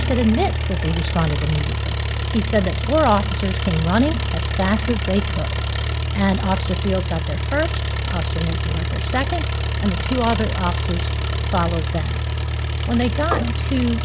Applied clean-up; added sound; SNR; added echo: none; Engine; -1 dB; none.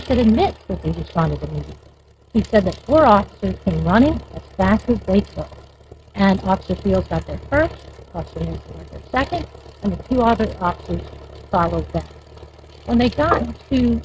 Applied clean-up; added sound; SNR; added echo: neural mask model RNNoise.